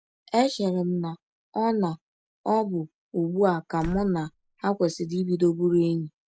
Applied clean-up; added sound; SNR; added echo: none; Slam; 15 dB; none.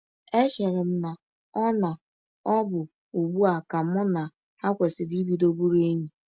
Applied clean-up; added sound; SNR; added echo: none; none; none; none.